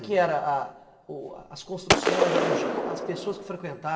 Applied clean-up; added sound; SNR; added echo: none; Gunshot, gunfire; -4 dB; reverberation time 2.0 s.